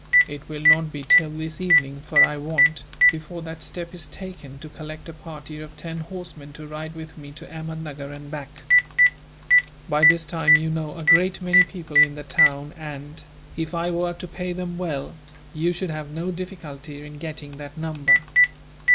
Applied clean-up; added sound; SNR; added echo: none; Telephone; -5 dB; none.